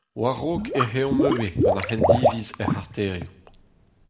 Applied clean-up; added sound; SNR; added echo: none; Liquid; -3 dB; reverberation time 0.6 s.